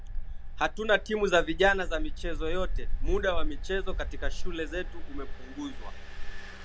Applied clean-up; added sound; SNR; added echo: none; Engine; -2 dB; none.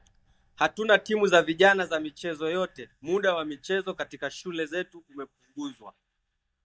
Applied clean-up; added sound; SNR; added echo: neural mask model DeepFilterNet 3.